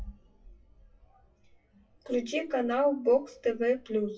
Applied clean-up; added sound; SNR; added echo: classical method WPE with log-MMSE.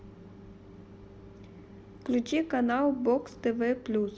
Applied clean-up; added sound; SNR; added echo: none; none; none; none.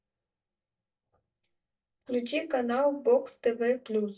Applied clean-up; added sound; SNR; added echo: neural mask model DeepFilterNet 3.